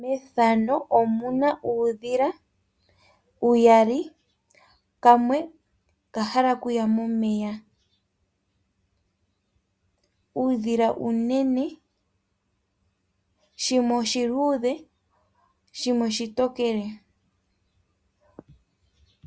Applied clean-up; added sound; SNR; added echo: none; none; none; none.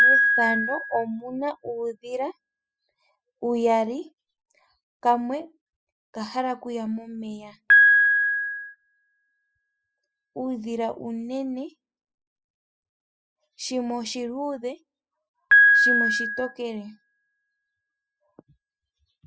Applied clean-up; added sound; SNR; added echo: classical method spectral subtraction.